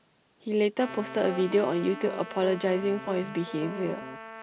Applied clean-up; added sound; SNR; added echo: none; Trumpet + Piano; 11 dB; none.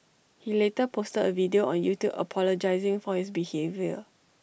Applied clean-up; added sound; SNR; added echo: none; none; none; none.